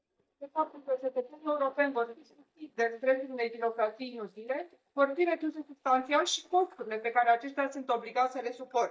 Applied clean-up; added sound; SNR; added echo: neural mask model DeepFilterNet 3.